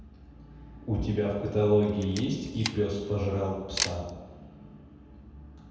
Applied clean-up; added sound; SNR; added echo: none; Camera; 10 dB; reverberation time 1.2 s.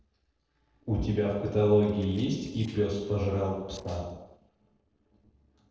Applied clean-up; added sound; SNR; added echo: neural separator model SepFormer DNS4.